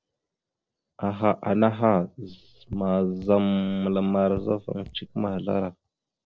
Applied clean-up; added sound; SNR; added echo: neural separator model SepFormer DNS4.